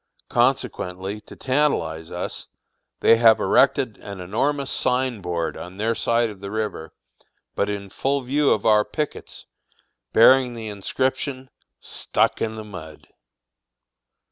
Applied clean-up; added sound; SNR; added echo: none; none; none; none.